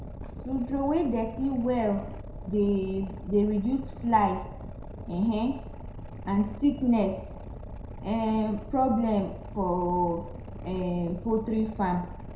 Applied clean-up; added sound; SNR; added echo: none; Boat, Water vehicle; 11 dB; reverberation time 0.6 s.